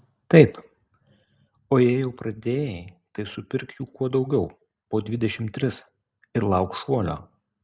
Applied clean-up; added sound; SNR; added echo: none; none; none; none.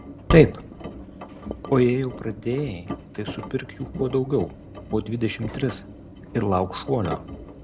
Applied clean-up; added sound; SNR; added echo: none; Engine; 10 dB; none.